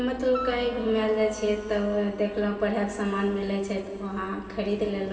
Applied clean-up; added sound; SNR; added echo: none; Wind instrument, woodwind instrument; 14 dB; reverberation time 2.4 s.